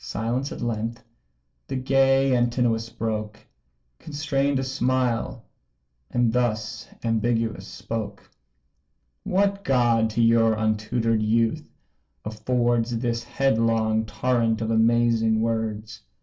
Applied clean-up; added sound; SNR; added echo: none; none; none; reverberation time 0.2 s.